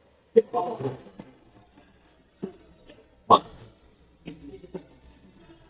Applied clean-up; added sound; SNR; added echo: neural mask model DeepFilterNet 3.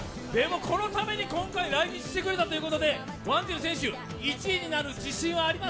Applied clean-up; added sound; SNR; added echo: none; none; none; none.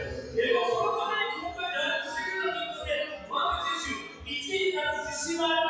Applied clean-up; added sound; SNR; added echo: classical method WPE with log-MMSE.